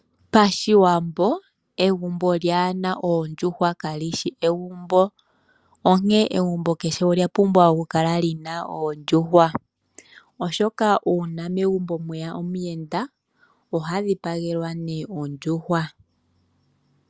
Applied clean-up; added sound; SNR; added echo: none; none; none; none.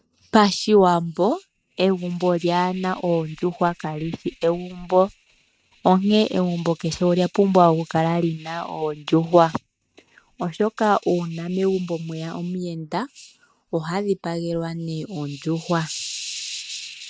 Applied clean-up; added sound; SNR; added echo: neural mask model RNNoise.